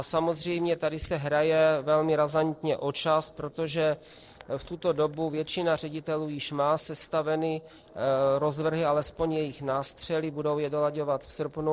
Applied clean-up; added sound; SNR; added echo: neural separator model SepFormer DNS4.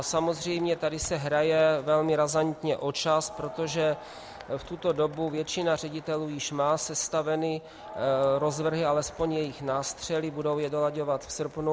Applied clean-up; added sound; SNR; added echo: none; Crowd; 20 dB; none.